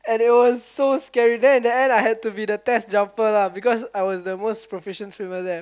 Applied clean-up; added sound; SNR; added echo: none; none; none; none.